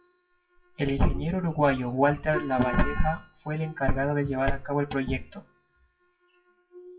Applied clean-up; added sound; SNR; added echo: classical method WPE with log-MMSE.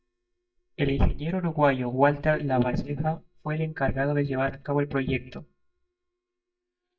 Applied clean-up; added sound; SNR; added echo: neural mask model DeepFilterNet 3.